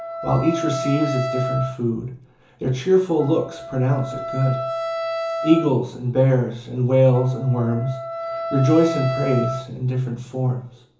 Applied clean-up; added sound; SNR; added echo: none; Wind instrument, woodwind instrument; 8 dB; reverberation time 0.7 s.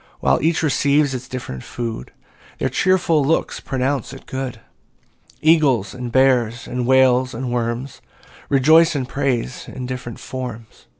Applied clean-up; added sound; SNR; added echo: none; none; none; none.